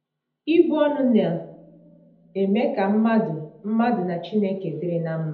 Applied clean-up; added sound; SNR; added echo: none; none; none; reverberation time 0.8 s.